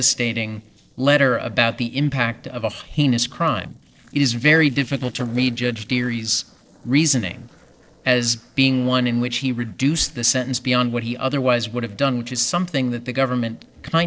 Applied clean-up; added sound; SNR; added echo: neural separator model SepFormer DNS4.